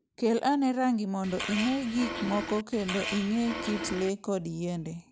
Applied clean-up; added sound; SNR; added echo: none; Fart; 7 dB; none.